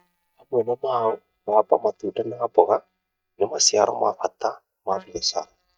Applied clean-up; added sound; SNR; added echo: neural mask model DeepFilterNet 3.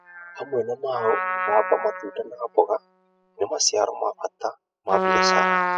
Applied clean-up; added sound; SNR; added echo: classical method spectral subtraction.